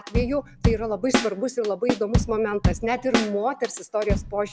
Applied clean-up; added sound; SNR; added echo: none; Drum / Drum kit; 1 dB; none.